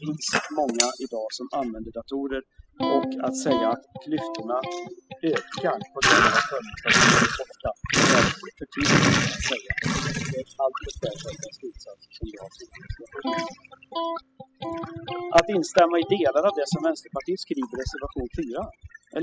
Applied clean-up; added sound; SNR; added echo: classical method spectral subtraction.